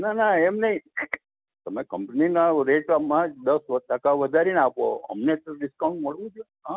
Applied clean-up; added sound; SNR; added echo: none; none; none; none.